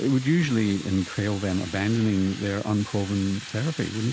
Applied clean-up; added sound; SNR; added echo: none; Fire; 16 dB; none.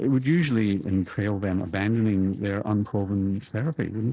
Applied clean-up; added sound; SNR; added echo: neural separator model SepFormer DNS4.